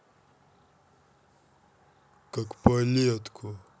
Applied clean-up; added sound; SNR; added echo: none; none; none; none.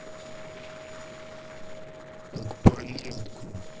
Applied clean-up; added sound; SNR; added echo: neural separator model SepFormer DNS4.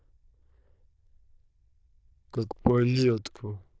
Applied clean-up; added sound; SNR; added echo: neural diffusion model UNIVERSE++.